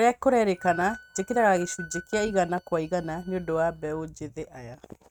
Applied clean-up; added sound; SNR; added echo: neural mask model RNNoise.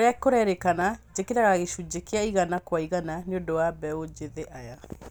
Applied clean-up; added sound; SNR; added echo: none; none; none; none.